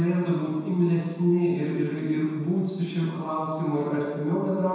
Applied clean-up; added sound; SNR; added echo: none; none; none; reverberation time 1.2 s.